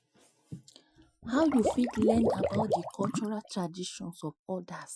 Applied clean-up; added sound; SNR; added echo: classical method Wiener filter.